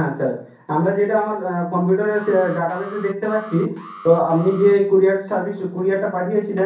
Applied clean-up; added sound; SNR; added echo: none; Alarm; 20 dB; reverberation time 0.6 s.